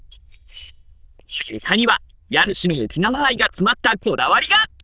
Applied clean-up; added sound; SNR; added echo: neural diffusion model UNIVERSE++.